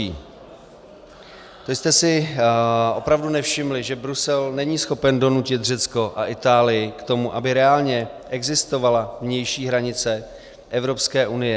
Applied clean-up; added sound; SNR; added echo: none; none; none; none.